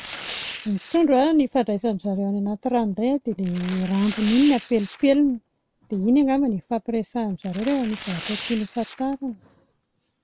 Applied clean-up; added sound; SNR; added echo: none; Tearing; 17 dB; none.